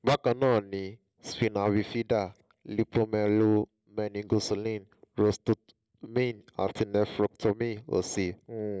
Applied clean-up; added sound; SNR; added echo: none; none; none; none.